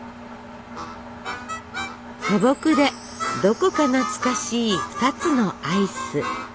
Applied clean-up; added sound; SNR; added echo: none; Engine; 15 dB; none.